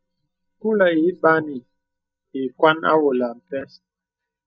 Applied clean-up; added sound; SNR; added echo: neural mask model DeepFilterNet 3.